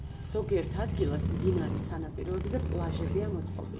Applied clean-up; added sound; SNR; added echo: none; Motorcycle; -2 dB; reverberation time 0.5 s.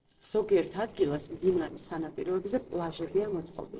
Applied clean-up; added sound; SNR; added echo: neural separator model SepFormer DNS4.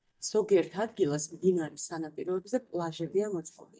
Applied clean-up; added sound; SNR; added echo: neural mask model DeepFilterNet 3.